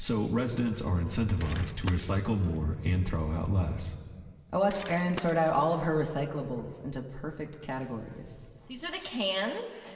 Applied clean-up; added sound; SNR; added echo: none; Bicycle; 17 dB; reverberation time 1.9 s.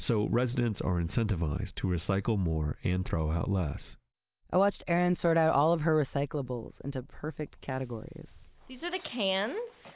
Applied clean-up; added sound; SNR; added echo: none; none; none; none.